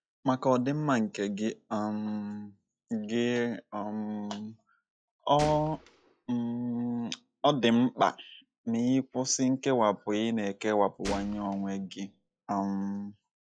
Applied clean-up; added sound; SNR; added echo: classical method log-MMSE.